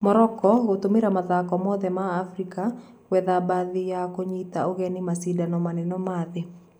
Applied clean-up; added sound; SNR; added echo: none; none; none; none.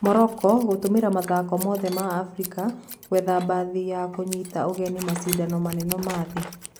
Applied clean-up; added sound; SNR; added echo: none; Tools + Scissors; 14 dB; none.